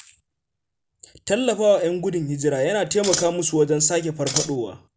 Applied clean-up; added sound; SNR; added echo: none; Scissors; 3 dB; none.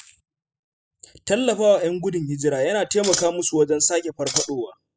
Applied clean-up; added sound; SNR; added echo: classical method spectral subtraction.